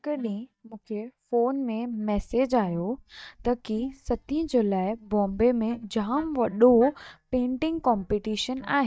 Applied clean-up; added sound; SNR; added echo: neural mask model DeepFilterNet 3.